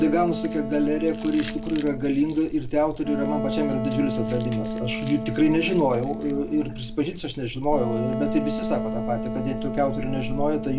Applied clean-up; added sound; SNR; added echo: none; Chewing, mastication + Wind instrument, woodwind instrument; 5 dB; none.